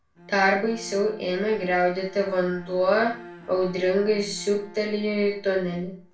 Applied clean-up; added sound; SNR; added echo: none; Bowed string instrument; 20 dB; reverberation time 0.3 s.